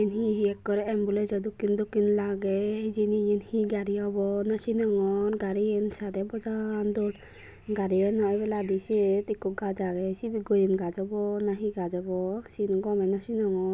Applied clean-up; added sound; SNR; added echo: none; none; none; none.